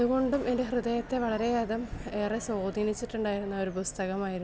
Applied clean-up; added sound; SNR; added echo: none; none; none; none.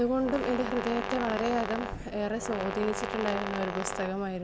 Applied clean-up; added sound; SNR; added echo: none; Brass instrument; 6 dB; none.